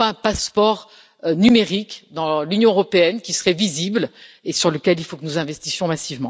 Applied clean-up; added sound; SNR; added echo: none; none; none; none.